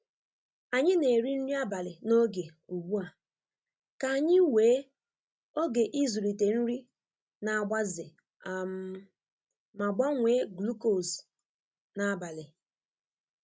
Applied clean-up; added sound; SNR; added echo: none; none; none; none.